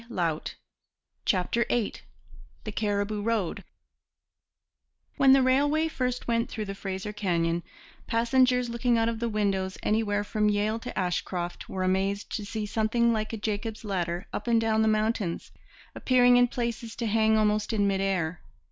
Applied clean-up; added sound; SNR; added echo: none; none; none; none.